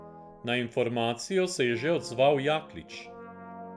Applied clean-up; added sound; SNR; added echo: none; Brass instrument; 18 dB; none.